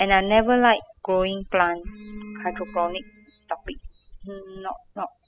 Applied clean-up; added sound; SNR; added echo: classical method spectral subtraction.